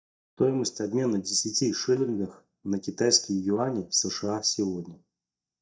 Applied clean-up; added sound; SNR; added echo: neural mask model DeepFilterNet 3.